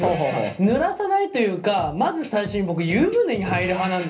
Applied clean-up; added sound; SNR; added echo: none; none; none; reverberation time 0.3 s.